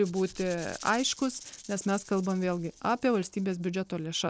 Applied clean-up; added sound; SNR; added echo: none; Rattle (instrument); 19 dB; none.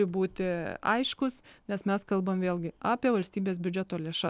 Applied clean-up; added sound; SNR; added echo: none; none; none; none.